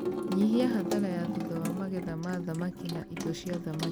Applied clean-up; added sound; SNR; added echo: none; Sink (filling or washing) / Water tap, faucet; 2 dB; none.